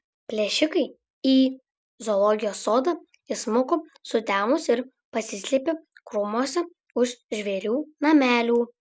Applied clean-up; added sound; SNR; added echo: none; none; none; none.